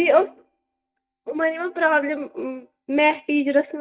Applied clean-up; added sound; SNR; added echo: neural mask model DeepFilterNet 3.